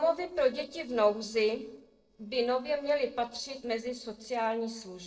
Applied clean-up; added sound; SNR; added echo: neural separator model SepFormer DNS4.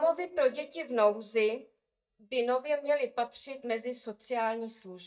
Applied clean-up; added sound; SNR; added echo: neural mask model DeepFilterNet 3.